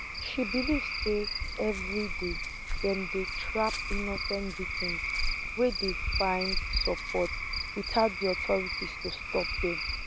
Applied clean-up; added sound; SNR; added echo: none; Cricket / Frog; 0 dB; none.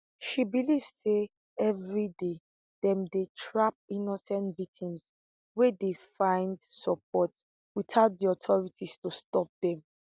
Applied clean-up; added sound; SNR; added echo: none; none; none; none.